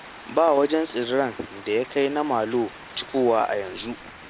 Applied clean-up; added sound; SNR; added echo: none; Rain; 18 dB; none.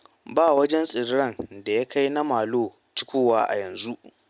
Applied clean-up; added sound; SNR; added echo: none; none; none; none.